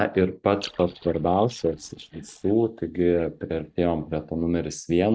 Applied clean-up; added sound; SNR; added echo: neural mask model DeepFilterNet 3.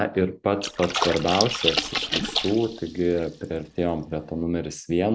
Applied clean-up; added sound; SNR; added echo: none; Splash, splatter; 4 dB; none.